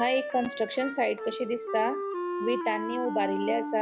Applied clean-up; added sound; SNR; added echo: none; Wind instrument, woodwind instrument; 5 dB; none.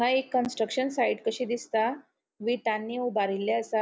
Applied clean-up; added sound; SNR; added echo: none; none; none; none.